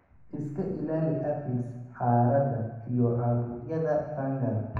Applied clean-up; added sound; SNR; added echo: none; none; none; reverberation time 1.0 s.